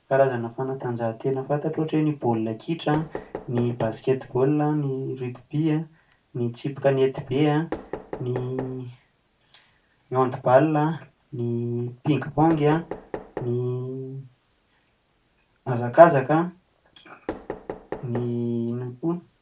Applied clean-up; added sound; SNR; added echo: none; Knock; 16 dB; reverberation time 0.2 s.